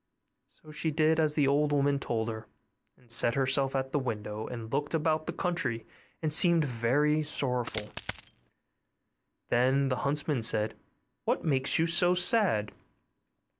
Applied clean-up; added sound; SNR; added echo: none; Coin (dropping); 8 dB; none.